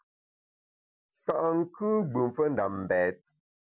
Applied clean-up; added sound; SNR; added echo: none; none; none; none.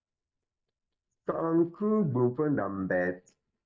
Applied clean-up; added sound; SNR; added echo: neural mask model DeepFilterNet 3.